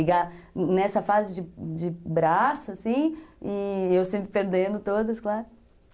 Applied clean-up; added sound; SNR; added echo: none; none; none; none.